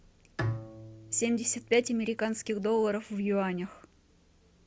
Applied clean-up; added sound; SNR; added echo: none; Bowed string instrument; 10 dB; none.